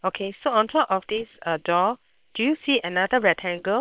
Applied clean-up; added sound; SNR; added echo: neural separator model SepFormer WHAM!.